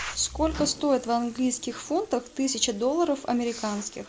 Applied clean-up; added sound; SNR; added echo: none; Sink (filling or washing) / Water tap, faucet + Microwave oven; 20 dB; none.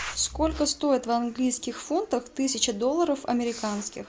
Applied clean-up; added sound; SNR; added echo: none; none; none; none.